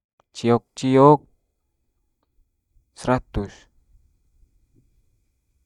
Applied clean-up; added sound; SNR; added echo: neural mask model DeepFilterNet 3.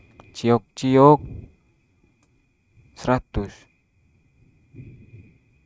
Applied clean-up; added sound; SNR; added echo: neural mask model RNNoise.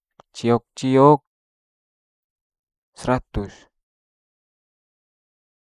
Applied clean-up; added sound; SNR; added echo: neural mask model Resemble Enhance denoiser.